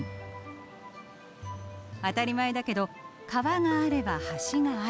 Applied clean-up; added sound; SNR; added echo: none; Guitar; 14 dB; none.